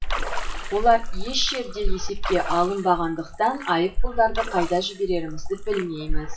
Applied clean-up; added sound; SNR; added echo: classical method WPE with log-MMSE.